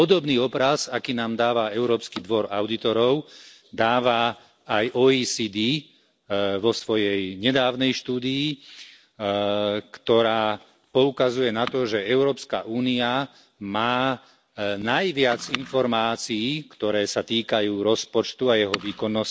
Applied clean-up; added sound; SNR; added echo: none; none; none; none.